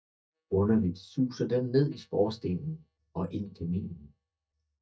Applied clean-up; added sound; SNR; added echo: neural mask model DeepFilterNet 3.